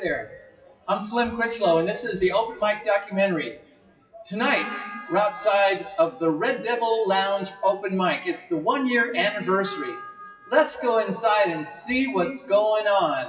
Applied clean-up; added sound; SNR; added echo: classical method WPE with log-MMSE.